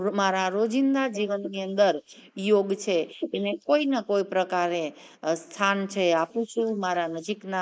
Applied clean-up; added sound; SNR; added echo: neural mask model Resemble Enhance denoiser.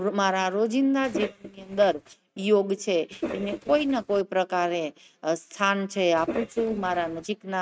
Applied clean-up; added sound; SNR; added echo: neural mask model RNNoise.